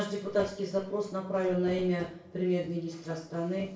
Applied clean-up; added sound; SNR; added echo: none; none; none; reverberation time 0.3 s.